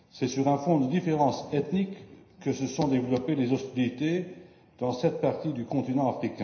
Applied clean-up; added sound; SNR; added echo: none; none; none; reverberation time 0.9 s.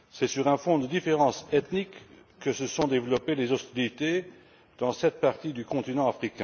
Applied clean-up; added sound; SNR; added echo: none; none; none; none.